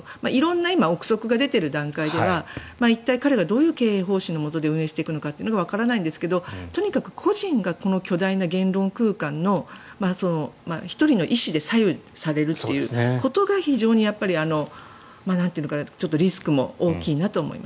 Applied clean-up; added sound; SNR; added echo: none; none; none; none.